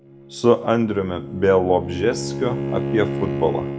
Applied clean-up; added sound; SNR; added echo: none; Bowed string instrument; 7 dB; reverberation time 1.3 s.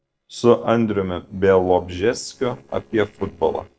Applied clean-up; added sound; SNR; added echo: neural separator model SepFormer DNS4.